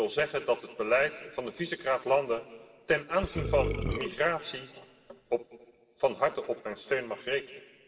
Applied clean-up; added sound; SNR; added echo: none; Burping, eructation; 2 dB; reverberation time 2.4 s.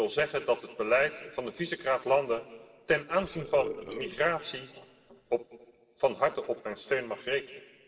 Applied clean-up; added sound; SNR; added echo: neural separator model SepFormer DNS4.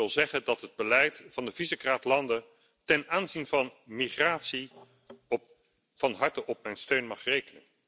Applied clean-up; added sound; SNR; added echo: none; none; none; none.